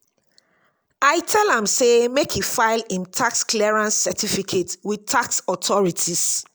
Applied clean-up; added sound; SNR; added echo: none; none; none; none.